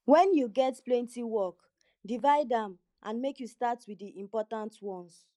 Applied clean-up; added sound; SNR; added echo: neural mask model Resemble Enhance denoiser.